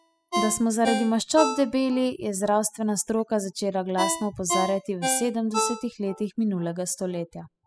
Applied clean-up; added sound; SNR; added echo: classical method spectral subtraction.